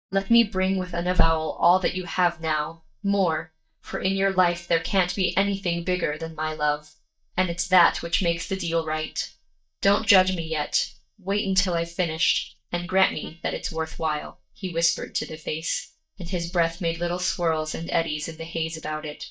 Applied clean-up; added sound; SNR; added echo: neural mask model DeepFilterNet 3.